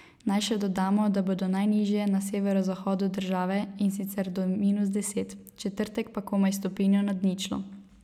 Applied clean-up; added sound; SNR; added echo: none; none; none; none.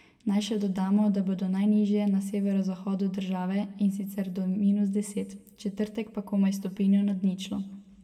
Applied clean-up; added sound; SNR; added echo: none; none; none; reverberation time 0.9 s.